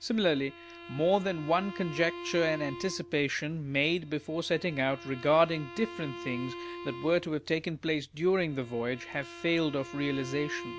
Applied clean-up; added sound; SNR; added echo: none; Bowed string instrument; 14 dB; none.